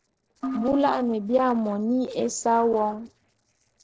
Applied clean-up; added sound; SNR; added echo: neural separator model SepFormer DNS4.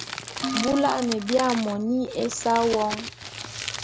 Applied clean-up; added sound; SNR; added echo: none; Keyboard (musical) + Crumpling, crinkling; 8 dB; none.